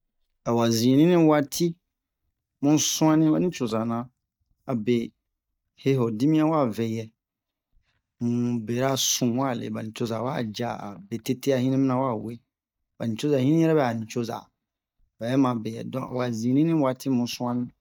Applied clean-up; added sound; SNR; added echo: neural mask model DeepFilterNet 3.